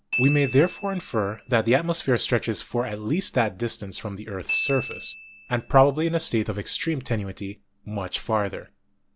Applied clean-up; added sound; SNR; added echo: none; Glockenspiel; 11 dB; none.